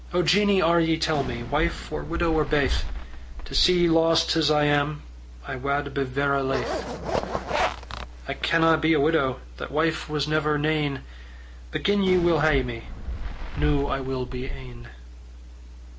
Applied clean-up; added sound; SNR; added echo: none; Fireworks + Zipper (clothing); 5 dB; none.